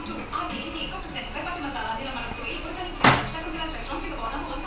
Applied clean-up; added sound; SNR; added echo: none; none; none; none.